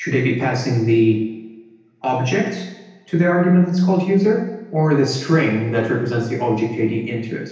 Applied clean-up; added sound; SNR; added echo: none; none; none; reverberation time 0.9 s.